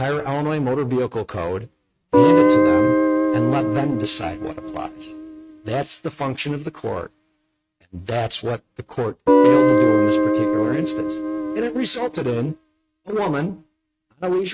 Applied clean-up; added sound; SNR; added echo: neural mask model RNNoise.